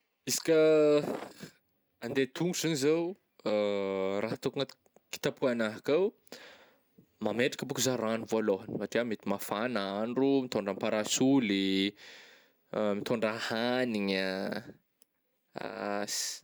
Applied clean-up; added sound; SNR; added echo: none; none; none; none.